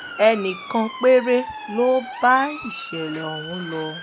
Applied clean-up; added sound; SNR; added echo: none; Motor vehicle (road) / Siren; 13 dB; none.